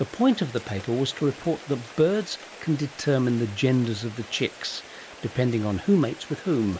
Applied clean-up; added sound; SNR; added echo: none; Rain; 18 dB; none.